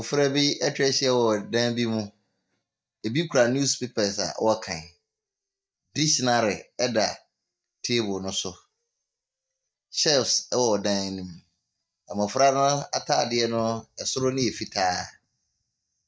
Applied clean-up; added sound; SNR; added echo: neural mask model DeepFilterNet 3.